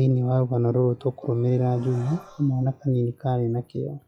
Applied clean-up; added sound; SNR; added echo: classical method log-MMSE.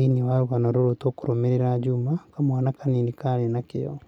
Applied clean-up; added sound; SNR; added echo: none; none; none; none.